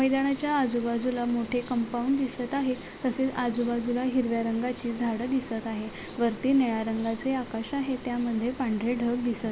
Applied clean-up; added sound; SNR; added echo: none; none; none; none.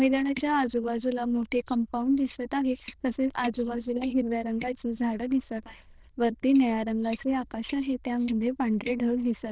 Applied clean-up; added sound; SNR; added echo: neural diffusion model UNIVERSE++.